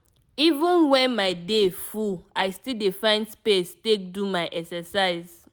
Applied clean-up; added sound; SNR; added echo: none; none; none; none.